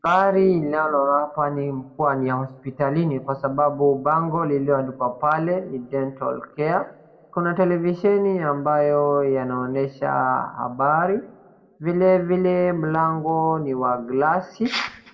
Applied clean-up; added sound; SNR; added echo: none; none; none; reverberation time 0.5 s.